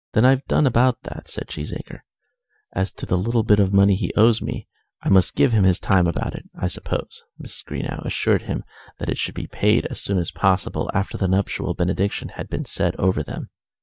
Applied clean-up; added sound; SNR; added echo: neural mask model DeepFilterNet 3.